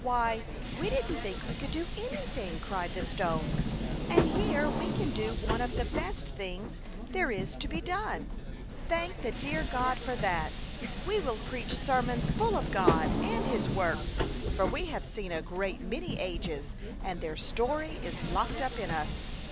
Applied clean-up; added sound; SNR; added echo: none; Subway, metro, underground; -1 dB; none.